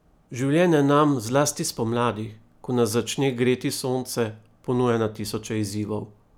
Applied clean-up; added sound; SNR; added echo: none; none; none; none.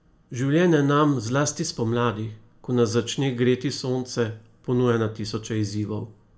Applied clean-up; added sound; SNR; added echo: none; none; none; reverberation time 0.3 s.